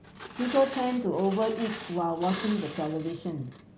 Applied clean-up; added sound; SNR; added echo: none; Glass; 12 dB; none.